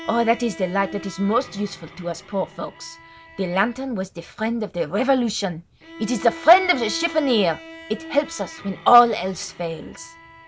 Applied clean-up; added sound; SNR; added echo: none; Bowed string instrument; 18 dB; none.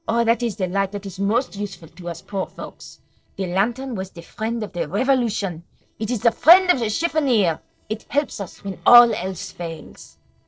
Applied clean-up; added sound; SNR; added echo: neural separator model SepFormer DNS4.